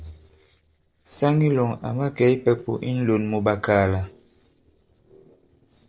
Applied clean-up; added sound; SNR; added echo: neural separator model SepFormer DNS4.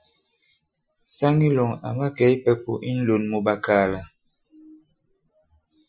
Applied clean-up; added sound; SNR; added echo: classical method Wiener filter.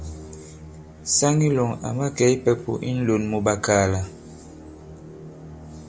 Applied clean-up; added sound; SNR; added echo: none; Musical instrument; 16 dB; none.